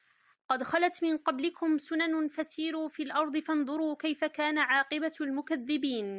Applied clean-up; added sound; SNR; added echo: none; none; none; none.